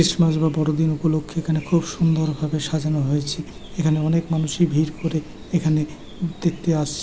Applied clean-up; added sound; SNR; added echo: none; none; none; none.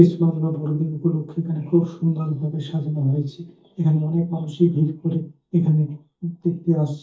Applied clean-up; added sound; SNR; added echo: neural mask model DeepFilterNet 3.